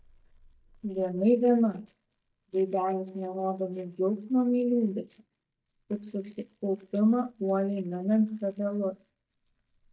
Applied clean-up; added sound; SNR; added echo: neural mask model DeepFilterNet 3.